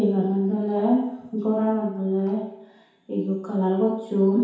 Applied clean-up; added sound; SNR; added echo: none; none; none; reverberation time 0.8 s.